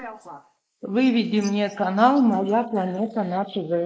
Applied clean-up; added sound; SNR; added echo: neural mask model Resemble Enhance denoiser.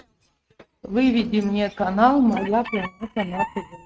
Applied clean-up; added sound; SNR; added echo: neural mask model RNNoise.